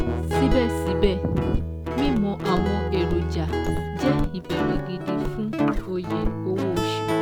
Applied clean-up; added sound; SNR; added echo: none; Guitar; -3 dB; none.